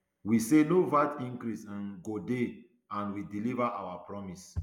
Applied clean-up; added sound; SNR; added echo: none; none; none; none.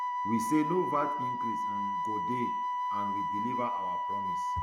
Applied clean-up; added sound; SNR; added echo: none; Wind instrument, woodwind instrument; -3 dB; none.